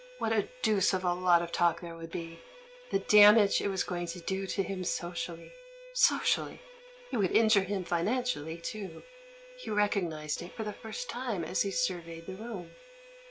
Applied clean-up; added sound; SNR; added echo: none; Bowed string instrument; 20 dB; none.